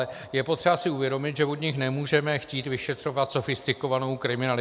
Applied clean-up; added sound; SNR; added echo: none; none; none; none.